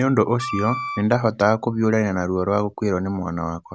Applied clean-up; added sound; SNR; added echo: none; Wind instrument, woodwind instrument; 10 dB; none.